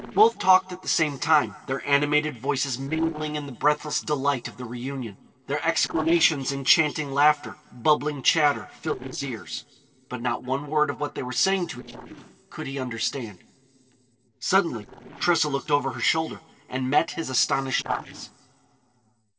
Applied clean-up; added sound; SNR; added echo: neural separator model SepFormer DNS4.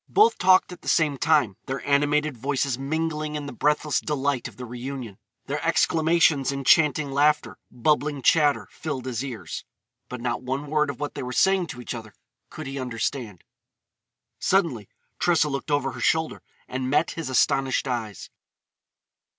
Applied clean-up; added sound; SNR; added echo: none; none; none; none.